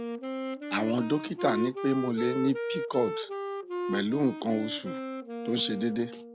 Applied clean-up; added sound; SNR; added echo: none; Wind instrument, woodwind instrument; 5 dB; none.